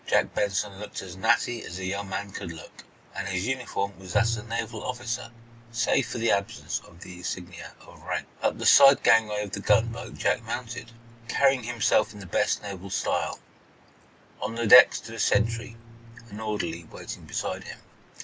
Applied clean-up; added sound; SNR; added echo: none; Bowed string instrument; 8 dB; none.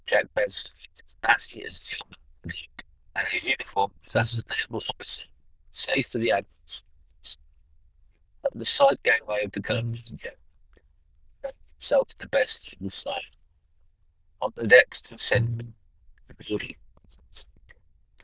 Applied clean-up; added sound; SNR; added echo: neural diffusion model UNIVERSE++.